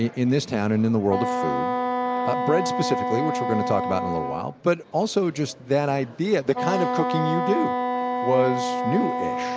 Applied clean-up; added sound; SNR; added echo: none; Wind instrument, woodwind instrument; 2 dB; none.